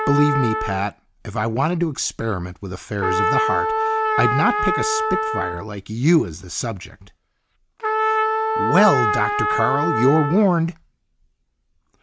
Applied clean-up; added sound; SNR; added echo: none; Trumpet; 1 dB; none.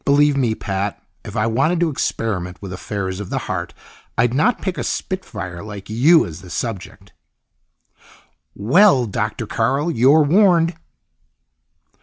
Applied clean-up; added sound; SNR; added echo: none; none; none; none.